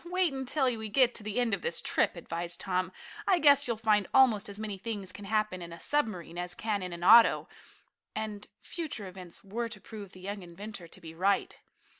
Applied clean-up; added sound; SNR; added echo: none; none; none; none.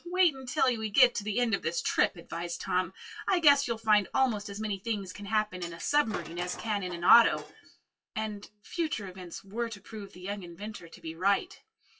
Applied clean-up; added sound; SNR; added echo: classical method WPE with log-MMSE.